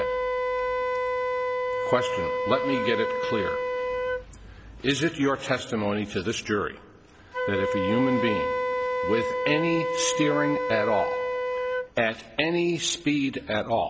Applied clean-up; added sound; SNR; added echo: none; Wind instrument, woodwind instrument; 1 dB; none.